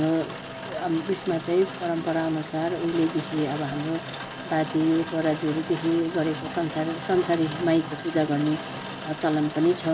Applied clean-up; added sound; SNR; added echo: none; Rain; 10 dB; reverberation time 0.9 s.